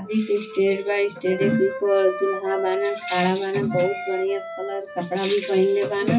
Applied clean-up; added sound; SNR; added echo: classical method WPE with log-MMSE.